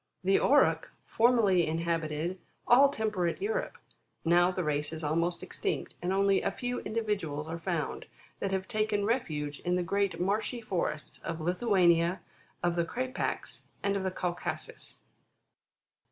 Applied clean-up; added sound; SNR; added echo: none; none; none; none.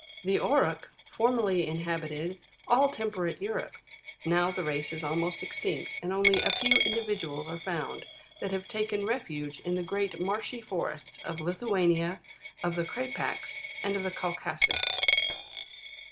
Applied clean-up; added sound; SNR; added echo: none; Coin (dropping); 3 dB; none.